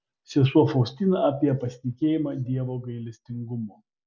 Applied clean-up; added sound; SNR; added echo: none; none; none; none.